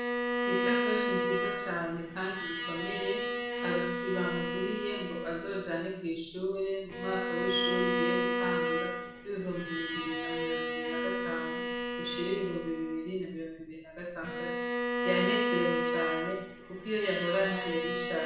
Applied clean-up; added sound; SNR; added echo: none; Bowed string instrument; -1 dB; reverberation time 0.7 s.